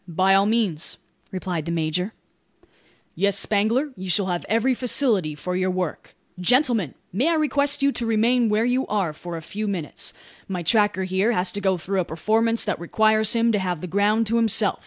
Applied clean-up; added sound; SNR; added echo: none; none; none; none.